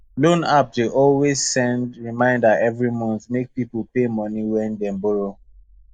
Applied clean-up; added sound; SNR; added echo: neural mask model Resemble Enhance denoiser.